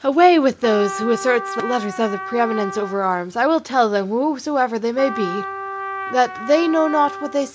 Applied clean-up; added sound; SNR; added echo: none; Trumpet; 11 dB; none.